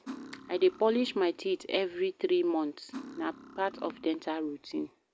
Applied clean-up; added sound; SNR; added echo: none; Cutlery, silverware; 16 dB; none.